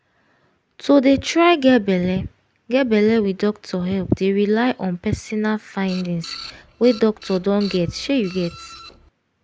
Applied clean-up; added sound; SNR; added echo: none; Printer; 18 dB; none.